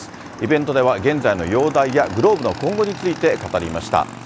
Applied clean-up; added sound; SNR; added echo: none; Motorcycle / Engine; 14 dB; none.